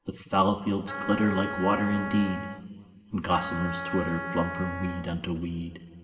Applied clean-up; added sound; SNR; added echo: none; Wind instrument, woodwind instrument; 8 dB; reverberation time 2.2 s.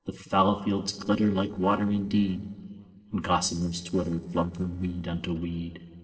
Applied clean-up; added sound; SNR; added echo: neural separator model SepFormer DNS4.